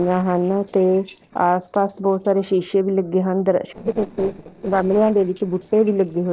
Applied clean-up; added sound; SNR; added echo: neural separator model SepFormer DNS4.